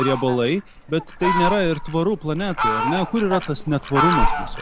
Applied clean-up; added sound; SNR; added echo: none; Fowl; 2 dB; none.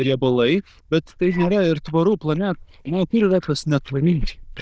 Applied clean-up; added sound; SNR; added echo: neural diffusion model UNIVERSE++.